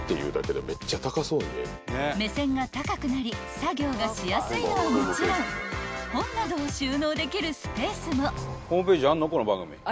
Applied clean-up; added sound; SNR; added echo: none; none; none; none.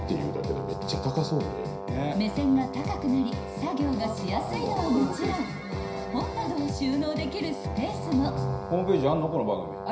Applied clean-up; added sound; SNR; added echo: none; Brass instrument; 10 dB; reverberation time 0.5 s.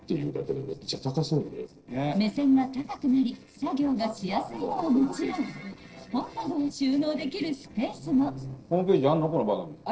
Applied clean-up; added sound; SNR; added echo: neural separator model SepFormer DNS4.